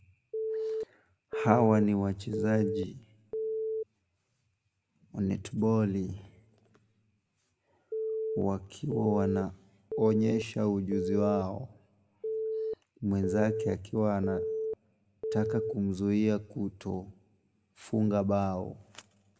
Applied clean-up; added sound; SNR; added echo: none; Telephone; 3 dB; reverberation time 1.1 s.